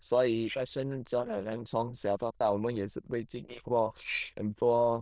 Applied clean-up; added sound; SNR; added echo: neural diffusion model UNIVERSE++.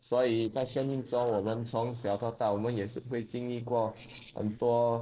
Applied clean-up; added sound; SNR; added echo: neural separator model SepFormer DNS4.